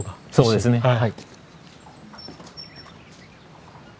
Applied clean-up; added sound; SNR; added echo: none; none; none; none.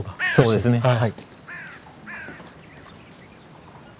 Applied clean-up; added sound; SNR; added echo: none; Bird; 11 dB; none.